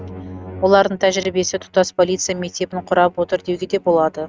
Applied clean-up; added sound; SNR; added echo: neural mask model RNNoise.